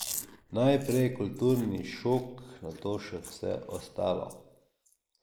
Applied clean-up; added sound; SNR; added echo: neural mask model Resemble Enhance denoiser.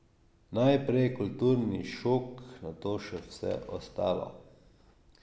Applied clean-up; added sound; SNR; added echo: none; none; none; none.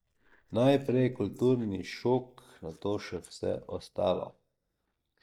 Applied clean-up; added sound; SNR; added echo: neural mask model DeepFilterNet 3.